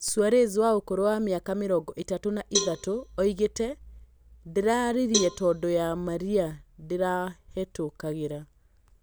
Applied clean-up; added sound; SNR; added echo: none; Cowbell; 8 dB; none.